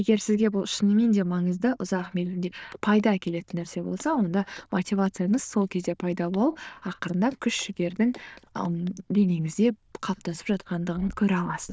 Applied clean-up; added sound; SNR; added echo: neural diffusion model UNIVERSE++.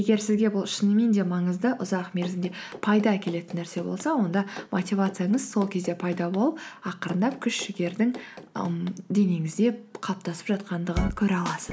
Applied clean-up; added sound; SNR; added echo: none; Run; 19 dB; none.